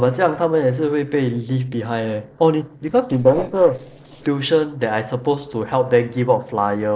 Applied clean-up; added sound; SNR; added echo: neural separator model SepFormer DNS4.